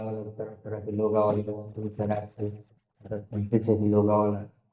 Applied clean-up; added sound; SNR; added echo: neural mask model DeepFilterNet 3.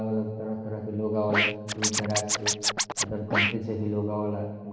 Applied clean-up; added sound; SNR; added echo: none; Scratching (performance technique); -2 dB; reverberation time 1.2 s.